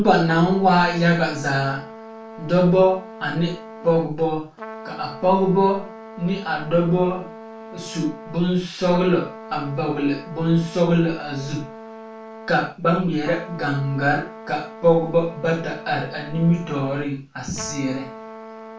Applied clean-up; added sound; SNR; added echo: none; Trumpet; 16 dB; reverberation time 0.3 s.